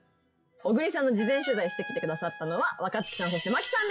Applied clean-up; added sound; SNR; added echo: classical method WPE with log-MMSE.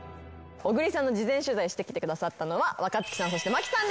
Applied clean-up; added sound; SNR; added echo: none; none; none; none.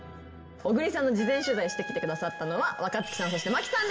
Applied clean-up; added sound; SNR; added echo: none; Trumpet; 13 dB; reverberation time 1.0 s.